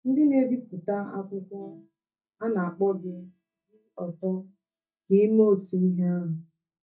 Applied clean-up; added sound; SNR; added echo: neural mask model DeepFilterNet 3.